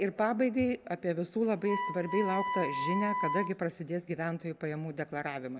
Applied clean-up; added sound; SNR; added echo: none; Wind instrument, woodwind instrument; 4 dB; none.